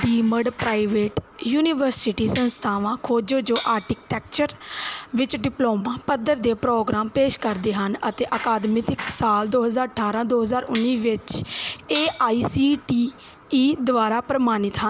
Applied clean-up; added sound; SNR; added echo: none; Bicycle; 19 dB; none.